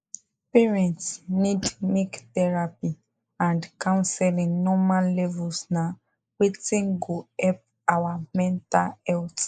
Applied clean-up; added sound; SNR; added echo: neural mask model Resemble Enhance denoiser.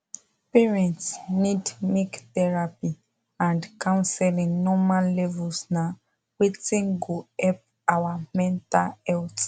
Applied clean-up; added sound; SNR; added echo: none; none; none; none.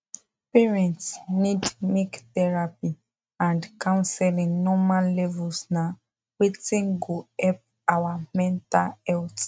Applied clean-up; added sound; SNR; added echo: neural mask model RNNoise.